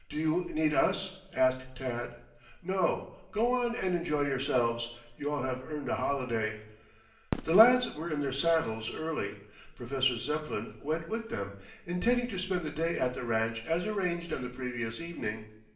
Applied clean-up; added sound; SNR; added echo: none; Fireworks; 12 dB; reverberation time 0.9 s.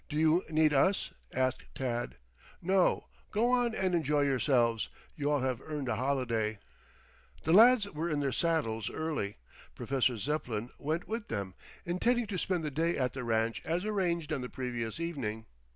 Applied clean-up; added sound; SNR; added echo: none; none; none; none.